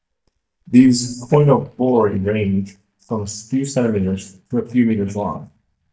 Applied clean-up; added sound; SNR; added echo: neural mask model DeepFilterNet 3.